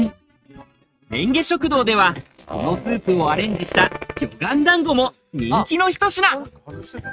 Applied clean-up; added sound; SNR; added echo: neural mask model RNNoise.